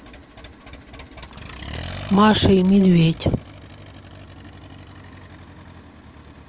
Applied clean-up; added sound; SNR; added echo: none; Accelerating, revving, vroom; 16 dB; none.